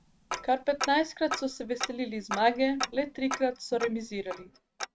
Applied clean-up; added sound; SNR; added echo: neural mask model RNNoise.